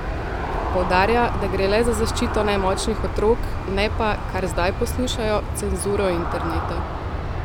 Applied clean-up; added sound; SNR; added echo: none; Aircraft; 2 dB; none.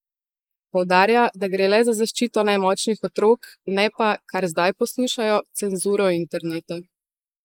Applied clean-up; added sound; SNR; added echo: neural mask model Resemble Enhance denoiser.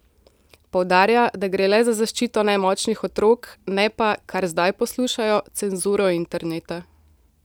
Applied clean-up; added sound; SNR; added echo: none; none; none; none.